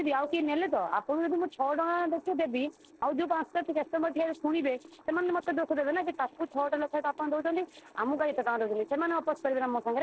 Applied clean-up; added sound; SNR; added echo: neural separator model SepFormer DNS4.